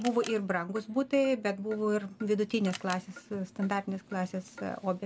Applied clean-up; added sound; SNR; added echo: none; Clock + Camera; 19 dB; none.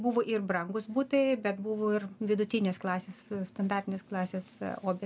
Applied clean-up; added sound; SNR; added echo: none; none; none; none.